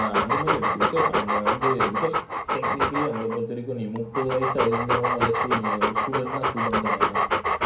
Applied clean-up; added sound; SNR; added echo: none; Dog; -4 dB; reverberation time 0.6 s.